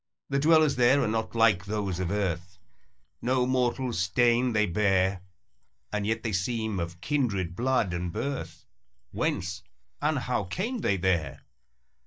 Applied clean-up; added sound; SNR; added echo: neural mask model DeepFilterNet 3.